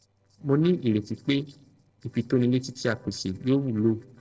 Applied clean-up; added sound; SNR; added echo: neural separator model SepFormer DNS4.